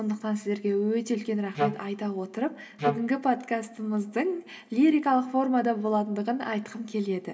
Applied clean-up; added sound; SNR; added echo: none; Wind instrument, woodwind instrument; 3 dB; reverberation time 2.3 s.